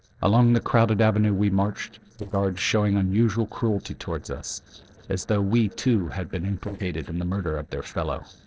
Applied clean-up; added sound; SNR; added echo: neural separator model SepFormer DNS4.